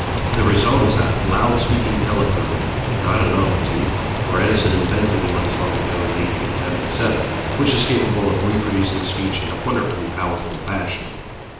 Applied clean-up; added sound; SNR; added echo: none; Rain; 1 dB; reverberation time 0.7 s.